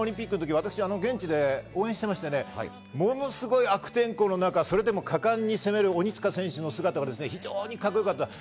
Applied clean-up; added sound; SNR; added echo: none; none; none; none.